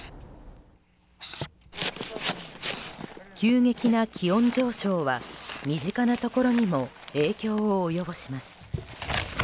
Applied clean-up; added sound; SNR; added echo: none; Writing; 14 dB; none.